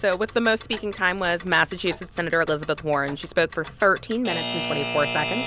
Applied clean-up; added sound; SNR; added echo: none; Alarm / Clock; 9 dB; none.